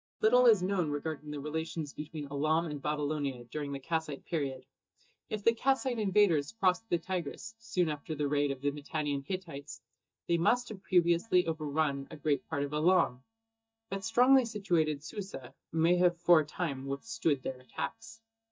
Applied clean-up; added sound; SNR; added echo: neural mask model DeepFilterNet 3.